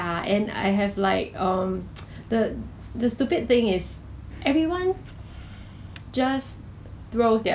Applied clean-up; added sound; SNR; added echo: none; none; none; none.